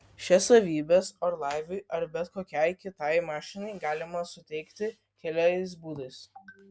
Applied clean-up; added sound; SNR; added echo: none; none; none; none.